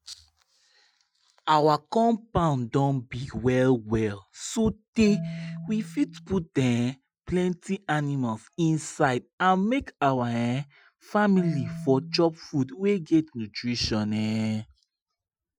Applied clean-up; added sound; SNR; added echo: classical method Wiener filter.